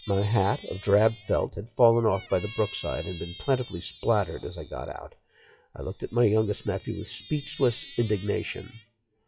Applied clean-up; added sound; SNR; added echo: classical method WPE with log-MMSE.